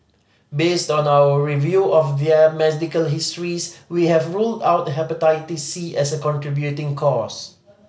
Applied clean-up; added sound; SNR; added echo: none; none; none; none.